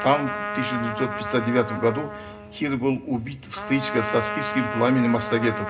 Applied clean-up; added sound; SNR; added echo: none; Trumpet; 7 dB; reverberation time 0.2 s.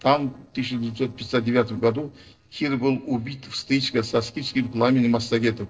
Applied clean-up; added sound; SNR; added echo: neural separator model SepFormer DNS4.